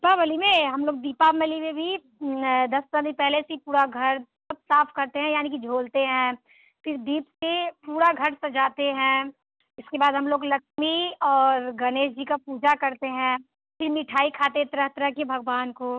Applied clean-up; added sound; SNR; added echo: none; none; none; none.